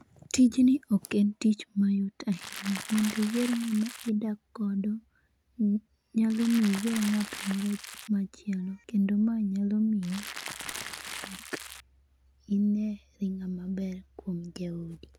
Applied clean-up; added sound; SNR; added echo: none; Crackle; 11 dB; none.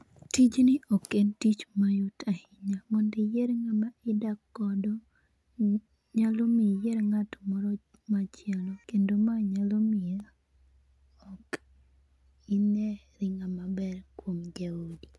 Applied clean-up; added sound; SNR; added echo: none; none; none; none.